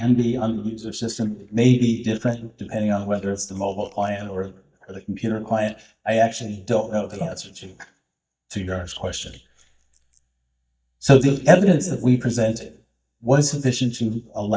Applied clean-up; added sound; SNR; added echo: neural mask model DeepFilterNet 3.